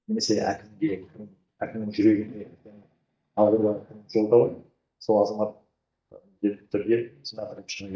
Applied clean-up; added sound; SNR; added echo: neural mask model DeepFilterNet 3.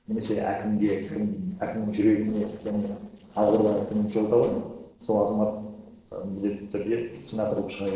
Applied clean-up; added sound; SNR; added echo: neural separator model SepFormer DNS4.